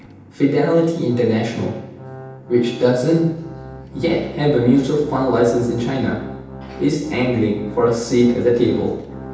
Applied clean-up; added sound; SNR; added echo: none; Organ; 16 dB; reverberation time 0.9 s.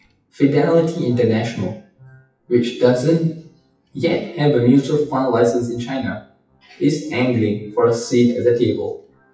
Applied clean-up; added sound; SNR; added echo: classical method WPE with log-MMSE.